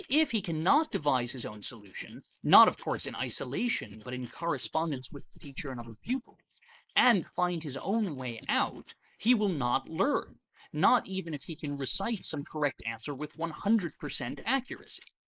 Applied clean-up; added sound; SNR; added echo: neural mask model Resemble Enhance denoiser.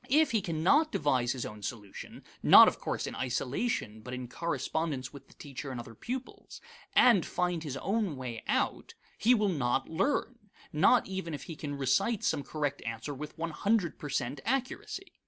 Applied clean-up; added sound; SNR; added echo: none; none; none; none.